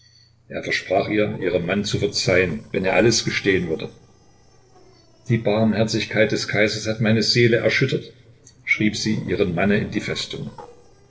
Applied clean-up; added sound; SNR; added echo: neural separator model SepFormer DNS4.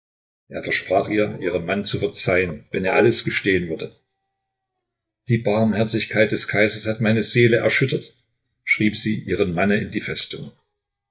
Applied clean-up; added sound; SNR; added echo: neural mask model DeepFilterNet 3.